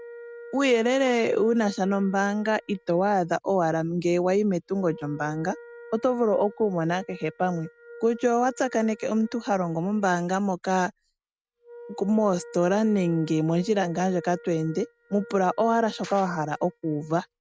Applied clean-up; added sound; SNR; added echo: neural mask model RNNoise.